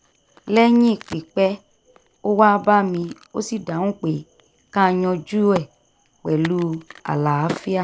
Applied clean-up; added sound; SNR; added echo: none; Crack; 19 dB; none.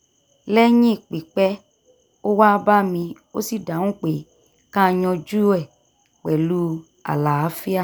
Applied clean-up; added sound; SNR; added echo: none; none; none; none.